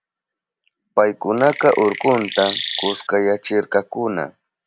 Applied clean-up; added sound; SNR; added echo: none; Chirp, tweet; 8 dB; none.